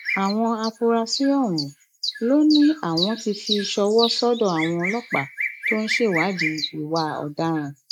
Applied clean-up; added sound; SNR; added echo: neural mask model Resemble Enhance denoiser.